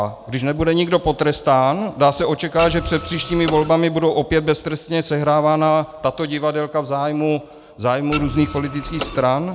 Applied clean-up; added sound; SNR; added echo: none; Printer; 9 dB; none.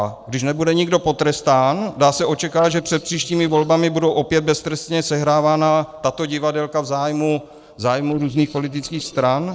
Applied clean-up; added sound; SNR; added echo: neural separator model SepFormer DNS4.